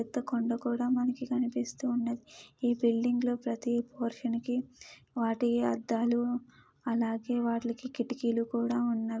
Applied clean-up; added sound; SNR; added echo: none; none; none; none.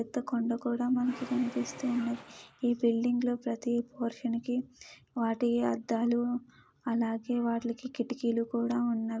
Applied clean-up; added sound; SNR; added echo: none; Engine / Mechanisms; 18 dB; none.